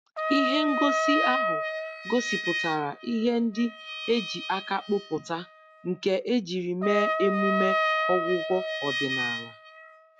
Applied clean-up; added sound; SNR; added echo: classical method log-MMSE.